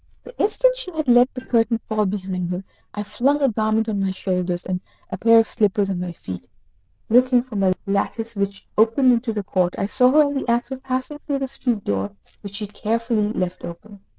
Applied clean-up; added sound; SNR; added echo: neural diffusion model UNIVERSE++.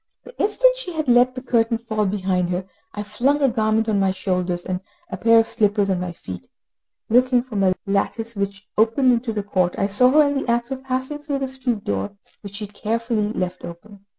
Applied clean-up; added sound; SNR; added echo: neural mask model Resemble Enhance denoiser.